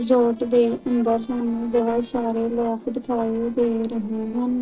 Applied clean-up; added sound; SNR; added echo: neural separator model SepFormer DNS4.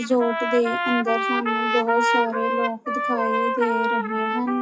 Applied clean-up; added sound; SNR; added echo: classical method WPE with log-MMSE.